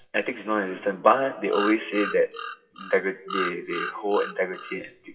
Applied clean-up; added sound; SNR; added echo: classical method WPE with log-MMSE.